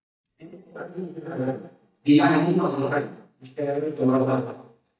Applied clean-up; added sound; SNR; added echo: neural mask model DeepFilterNet 3.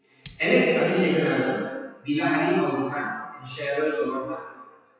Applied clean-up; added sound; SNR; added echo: classical method WPE with log-MMSE.